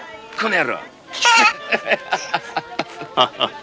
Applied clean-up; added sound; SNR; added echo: none; Trumpet; 19 dB; none.